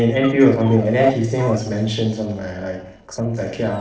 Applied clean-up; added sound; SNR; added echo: neural separator model SepFormer DNS4.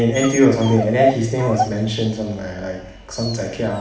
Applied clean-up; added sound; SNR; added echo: none; Dog; 8 dB; reverberation time 0.8 s.